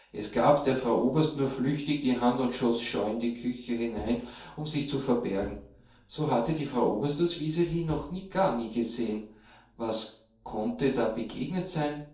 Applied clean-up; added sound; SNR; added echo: neural separator model SepFormer DNS4.